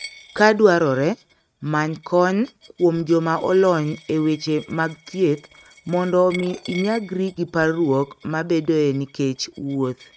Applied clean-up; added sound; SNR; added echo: neural mask model RNNoise.